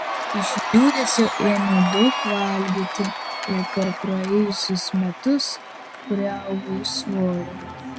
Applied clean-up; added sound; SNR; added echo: none; Cheering; 6 dB; none.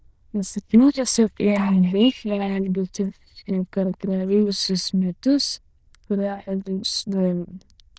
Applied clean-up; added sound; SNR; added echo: neural diffusion model UNIVERSE++.